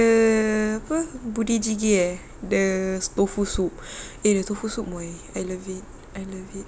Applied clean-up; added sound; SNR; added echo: none; none; none; none.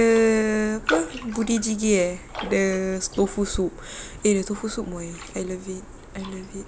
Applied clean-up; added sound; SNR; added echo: none; Raindrop; 13 dB; none.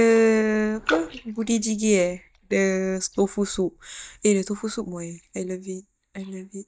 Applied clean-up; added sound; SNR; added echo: neural mask model DeepFilterNet 3.